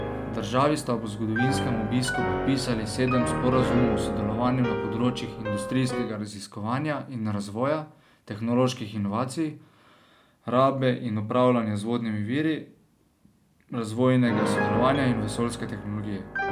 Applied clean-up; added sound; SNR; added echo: none; Piano; 6 dB; none.